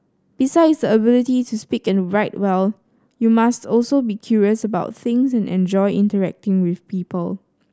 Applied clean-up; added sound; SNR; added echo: none; none; none; none.